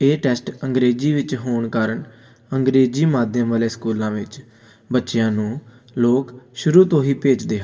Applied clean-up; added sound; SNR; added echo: none; none; none; reverberation time 1.5 s.